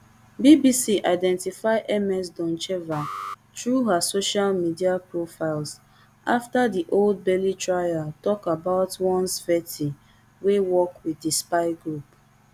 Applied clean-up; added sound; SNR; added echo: none; Alarm; 15 dB; none.